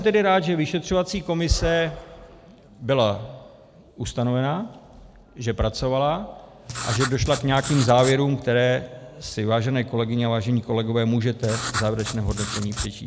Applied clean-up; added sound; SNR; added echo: none; Writing; 8 dB; none.